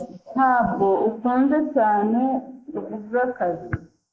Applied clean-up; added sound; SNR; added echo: neural mask model Resemble Enhance denoiser.